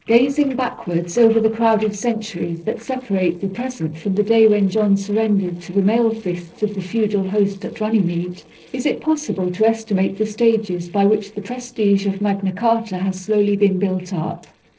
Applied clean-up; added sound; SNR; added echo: neural separator model SepFormer DNS4.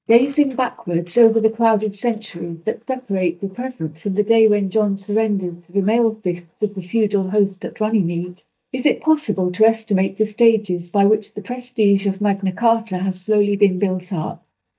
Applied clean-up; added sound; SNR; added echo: neural mask model DeepFilterNet 3.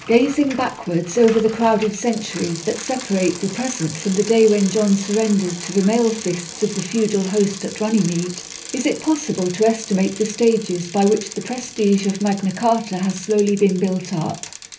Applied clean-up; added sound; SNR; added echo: none; Bicycle; 14 dB; reverberation time 0.3 s.